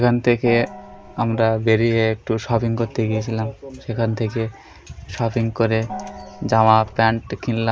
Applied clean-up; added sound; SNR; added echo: none; Gong; 15 dB; none.